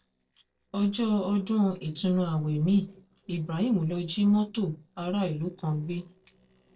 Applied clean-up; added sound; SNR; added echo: neural separator model SepFormer DNS4.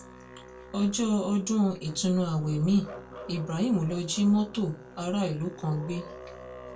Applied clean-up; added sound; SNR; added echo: none; Musical instrument; 17 dB; reverberation time 0.2 s.